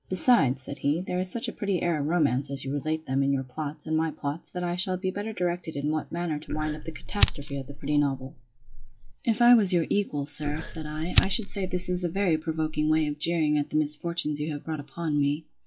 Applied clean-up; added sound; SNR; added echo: classical method log-MMSE.